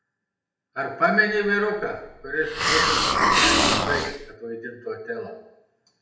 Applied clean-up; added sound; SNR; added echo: none; Hiss; -4 dB; reverberation time 0.8 s.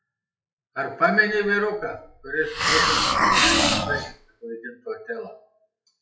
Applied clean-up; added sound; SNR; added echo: classical method WPE with log-MMSE.